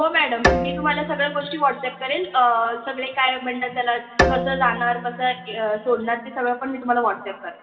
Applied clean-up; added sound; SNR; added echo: none; Bowed string instrument; 5 dB; reverberation time 2.8 s.